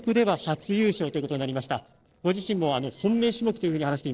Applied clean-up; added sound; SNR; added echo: neural separator model SepFormer DNS4.